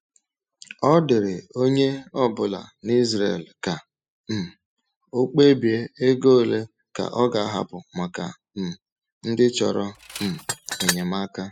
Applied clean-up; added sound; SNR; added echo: classical method spectral subtraction.